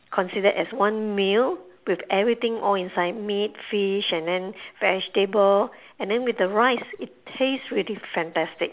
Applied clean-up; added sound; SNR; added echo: none; none; none; none.